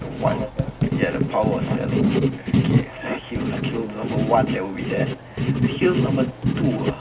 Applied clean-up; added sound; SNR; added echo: none; Writing; -4 dB; reverberation time 0.4 s.